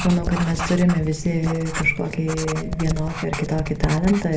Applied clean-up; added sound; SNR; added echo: none; Writing; 7 dB; reverberation time 0.3 s.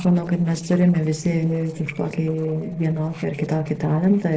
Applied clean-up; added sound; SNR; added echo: neural separator model SepFormer DNS4.